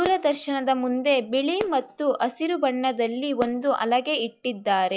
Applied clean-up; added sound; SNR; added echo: classical method log-MMSE.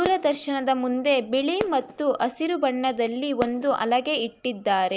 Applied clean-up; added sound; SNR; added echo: none; Fireworks; 16 dB; none.